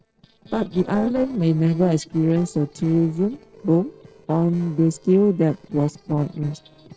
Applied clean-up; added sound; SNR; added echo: neural separator model SepFormer DNS4.